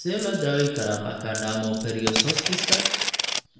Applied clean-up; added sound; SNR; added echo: none; Coin (dropping); 1 dB; reverberation time 0.9 s.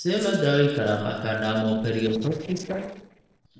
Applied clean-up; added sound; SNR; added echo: neural separator model SepFormer DNS4.